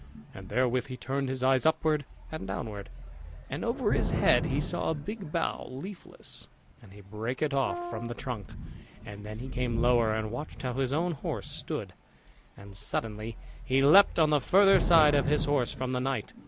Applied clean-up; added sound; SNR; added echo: none; Thunder / Rain + Brass instrument; 8 dB; none.